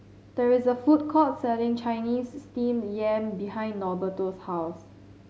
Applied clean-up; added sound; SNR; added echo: none; none; none; none.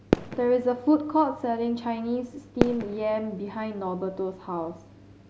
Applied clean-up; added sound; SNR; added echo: none; Fireworks; 6 dB; none.